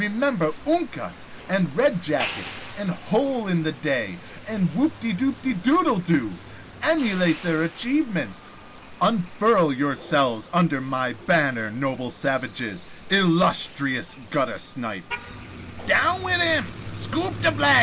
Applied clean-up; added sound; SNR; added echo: none; Motor vehicle (road); 15 dB; none.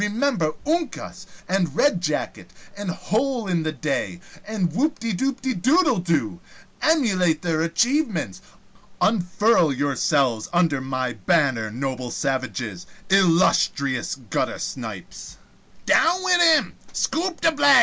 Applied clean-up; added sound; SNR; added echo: none; none; none; none.